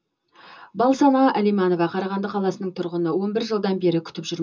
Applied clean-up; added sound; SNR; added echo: none; none; none; reverberation time 0.2 s.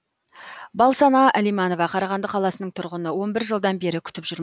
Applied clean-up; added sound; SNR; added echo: none; none; none; none.